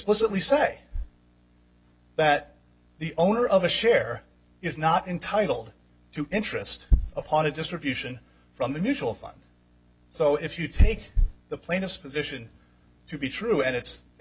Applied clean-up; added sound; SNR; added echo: none; none; none; none.